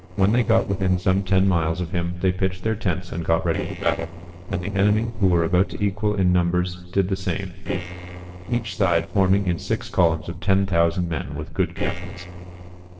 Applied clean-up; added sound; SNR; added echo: neural separator model SepFormer DNS4.